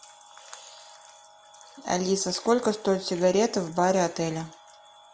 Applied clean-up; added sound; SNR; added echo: none; none; none; none.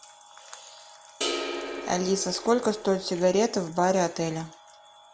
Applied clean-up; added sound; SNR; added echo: none; Crash cymbal; 7 dB; none.